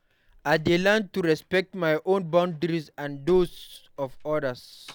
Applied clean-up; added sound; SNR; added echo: none; Slam; 19 dB; none.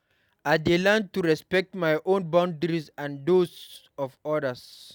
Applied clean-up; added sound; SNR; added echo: none; none; none; none.